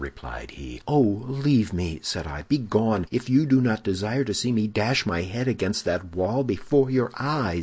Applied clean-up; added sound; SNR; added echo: none; none; none; none.